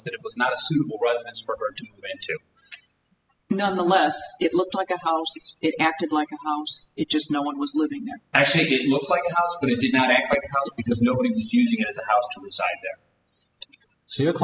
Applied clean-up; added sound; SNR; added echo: classical method spectral subtraction.